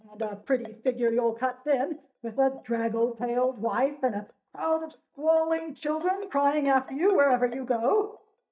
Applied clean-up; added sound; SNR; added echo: neural mask model DeepFilterNet 3.